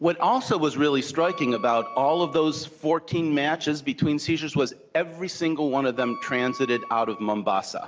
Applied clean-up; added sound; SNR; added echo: none; Wind instrument, woodwind instrument; 15 dB; none.